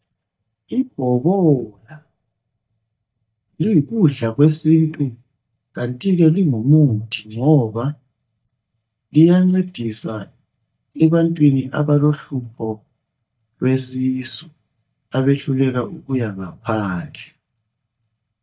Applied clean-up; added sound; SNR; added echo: neural mask model DeepFilterNet 3.